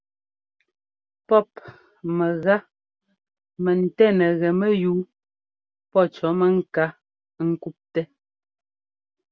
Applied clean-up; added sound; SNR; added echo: none; none; none; none.